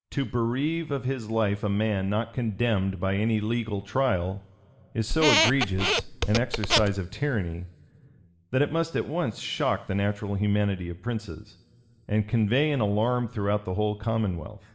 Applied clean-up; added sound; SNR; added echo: none; Squeak; -1 dB; reverberation time 2.5 s.